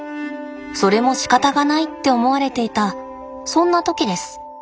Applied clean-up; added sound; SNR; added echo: none; none; none; none.